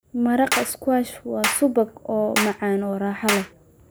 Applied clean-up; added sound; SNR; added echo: none; Clapping; 7 dB; none.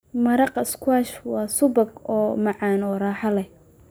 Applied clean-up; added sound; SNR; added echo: none; none; none; none.